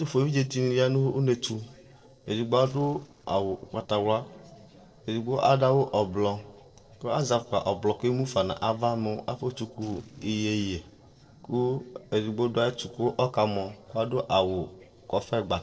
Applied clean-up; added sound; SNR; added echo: neural separator model SepFormer DNS4.